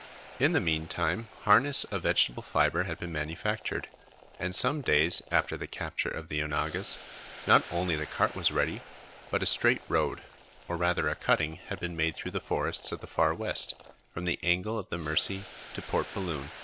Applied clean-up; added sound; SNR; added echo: none; Boiling; 18 dB; none.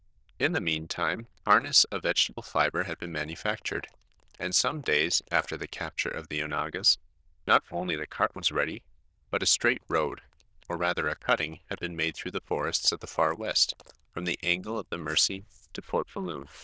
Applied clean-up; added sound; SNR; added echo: neural diffusion model UNIVERSE++.